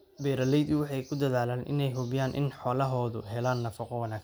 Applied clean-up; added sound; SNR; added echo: none; none; none; none.